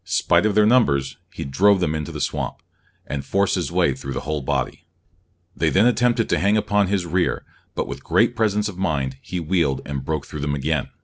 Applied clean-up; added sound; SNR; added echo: none; none; none; none.